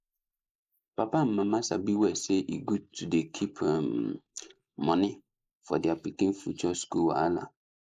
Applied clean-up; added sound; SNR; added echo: neural mask model Resemble Enhance denoiser.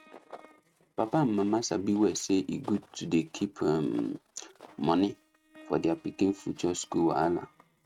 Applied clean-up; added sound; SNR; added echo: neural mask model RNNoise.